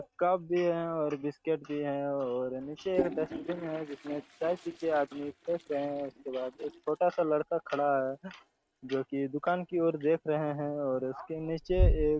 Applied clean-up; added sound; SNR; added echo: neural mask model RNNoise.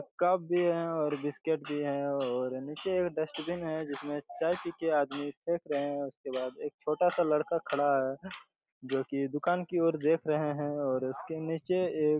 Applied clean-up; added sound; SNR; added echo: none; none; none; none.